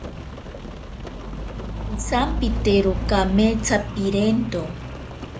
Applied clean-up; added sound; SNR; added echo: none; Rain; 5 dB; none.